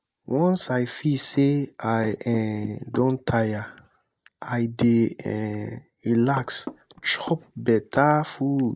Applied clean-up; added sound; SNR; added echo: neural mask model DeepFilterNet 3.